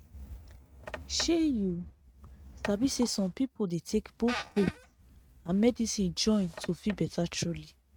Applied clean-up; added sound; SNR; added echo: neural mask model RNNoise.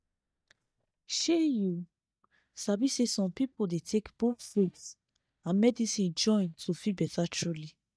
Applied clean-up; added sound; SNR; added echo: neural mask model DeepFilterNet 3.